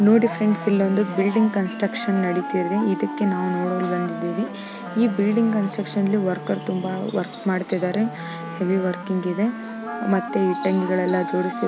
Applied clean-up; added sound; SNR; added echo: none; Wind instrument, woodwind instrument; 10 dB; none.